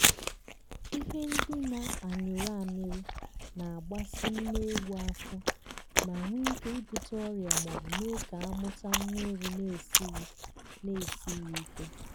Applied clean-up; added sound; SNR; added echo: none; Chewing, mastication; -2 dB; none.